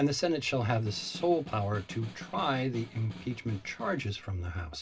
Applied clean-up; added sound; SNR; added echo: none; Snare drum; 17 dB; reverberation time 0.4 s.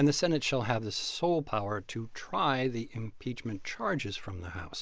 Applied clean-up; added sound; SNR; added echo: none; none; none; none.